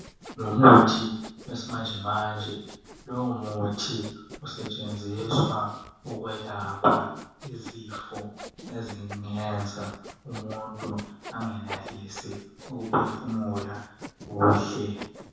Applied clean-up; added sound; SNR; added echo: none; Sawing; 17 dB; reverberation time 0.7 s.